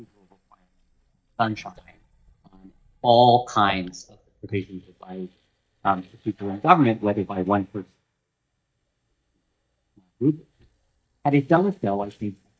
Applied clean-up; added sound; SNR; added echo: neural mask model DeepFilterNet 3.